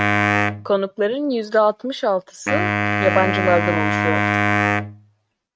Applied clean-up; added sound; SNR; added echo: neural mask model RNNoise.